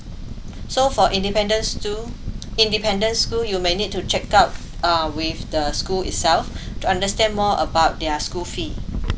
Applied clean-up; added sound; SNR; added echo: none; Crackle; 7 dB; none.